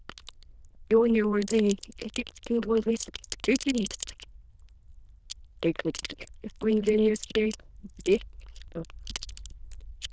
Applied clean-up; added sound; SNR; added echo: neural diffusion model UNIVERSE++.